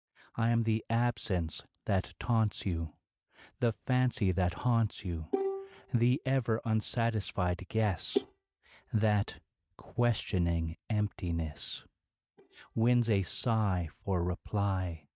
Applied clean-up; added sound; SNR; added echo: neural mask model DeepFilterNet 3.